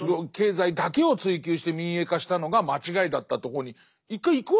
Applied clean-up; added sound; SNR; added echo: none; none; none; none.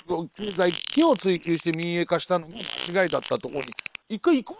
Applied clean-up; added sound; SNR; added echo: neural separator model SepFormer WHAM!.